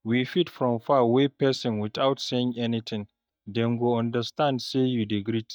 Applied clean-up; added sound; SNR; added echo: neural mask model DeepFilterNet 3.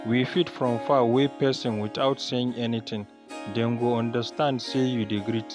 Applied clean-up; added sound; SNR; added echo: none; Harp; 14 dB; none.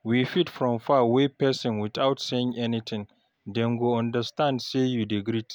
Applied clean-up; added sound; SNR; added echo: none; none; none; none.